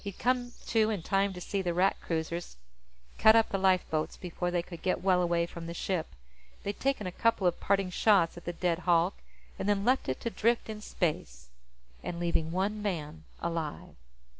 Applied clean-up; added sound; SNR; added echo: none; none; none; none.